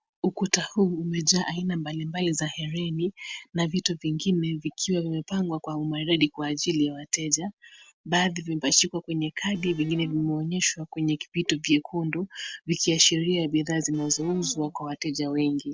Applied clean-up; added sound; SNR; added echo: neural separator model SepFormer DNS4.